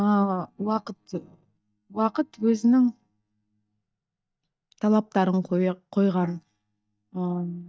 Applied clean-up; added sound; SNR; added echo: neural mask model DeepFilterNet 3.